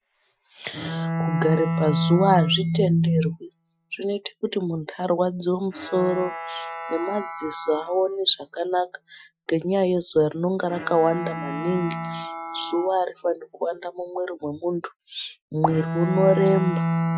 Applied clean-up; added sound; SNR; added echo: classical method Wiener filter.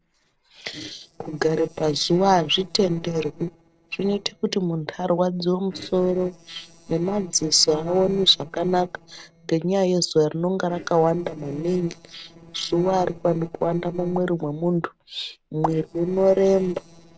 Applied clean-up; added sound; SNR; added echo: neural separator model SepFormer DNS4.